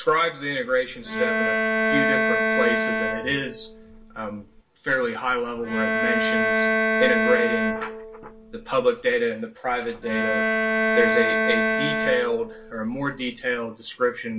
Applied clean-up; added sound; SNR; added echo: none; Bowed string instrument; -2 dB; reverberation time 0.2 s.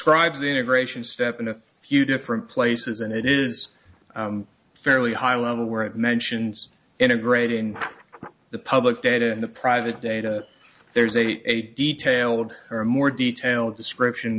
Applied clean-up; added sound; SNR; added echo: none; none; none; none.